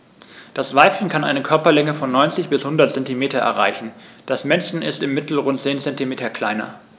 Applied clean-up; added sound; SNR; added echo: none; none; none; none.